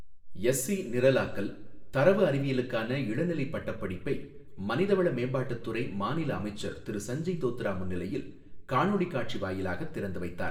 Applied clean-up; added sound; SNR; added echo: none; none; none; reverberation time 0.6 s.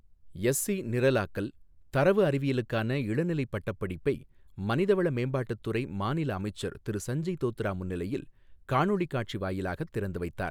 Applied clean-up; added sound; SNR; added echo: none; none; none; none.